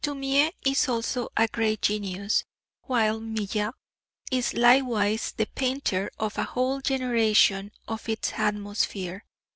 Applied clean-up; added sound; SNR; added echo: none; none; none; none.